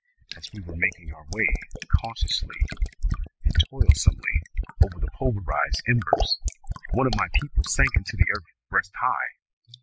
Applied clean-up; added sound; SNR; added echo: classical method spectral subtraction.